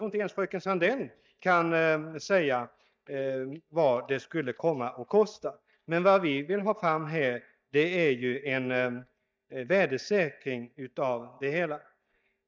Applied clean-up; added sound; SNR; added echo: neural mask model DeepFilterNet 3.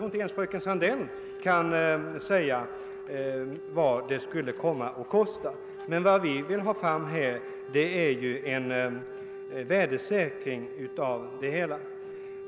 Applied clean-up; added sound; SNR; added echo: none; Wind instrument, woodwind instrument; 11 dB; none.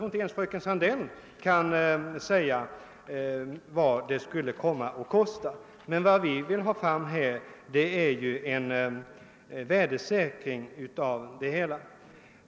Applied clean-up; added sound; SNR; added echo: none; none; none; none.